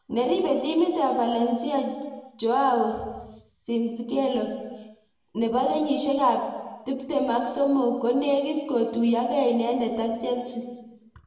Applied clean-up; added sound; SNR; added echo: none; none; none; reverberation time 1.2 s.